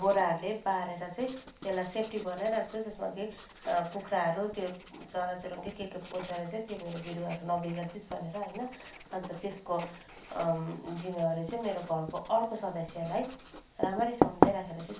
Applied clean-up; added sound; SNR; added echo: none; Writing; 5 dB; reverberation time 0.4 s.